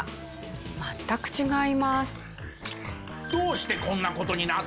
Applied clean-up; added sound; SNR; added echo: none; none; none; none.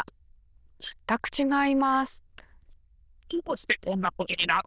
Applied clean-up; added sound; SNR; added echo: neural diffusion model UNIVERSE++.